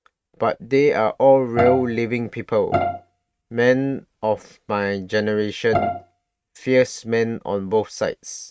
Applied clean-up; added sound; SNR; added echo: neural mask model RNNoise.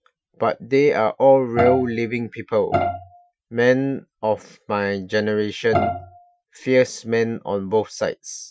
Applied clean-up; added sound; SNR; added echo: classical method Wiener filter.